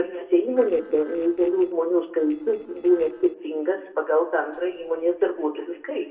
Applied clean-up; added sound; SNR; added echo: neural separator model SepFormer DNS4.